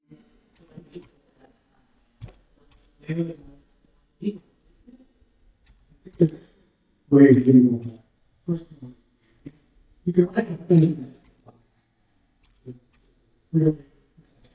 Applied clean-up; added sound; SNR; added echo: neural mask model DeepFilterNet 3.